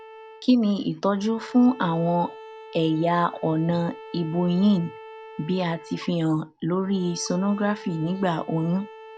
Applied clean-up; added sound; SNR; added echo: none; Bowed string instrument; 18 dB; none.